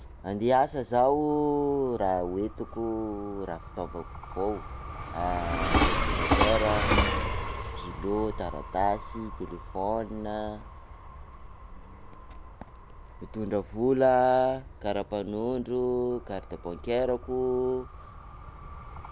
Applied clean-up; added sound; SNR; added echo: none; Train; 4 dB; none.